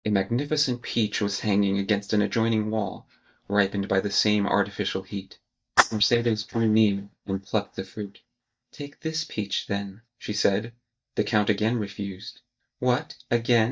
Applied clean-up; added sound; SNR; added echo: neural mask model DeepFilterNet 3.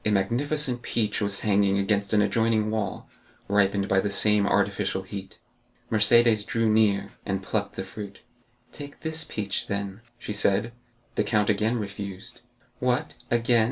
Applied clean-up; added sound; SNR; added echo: none; none; none; none.